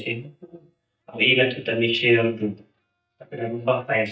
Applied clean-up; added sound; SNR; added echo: neural mask model DeepFilterNet 3.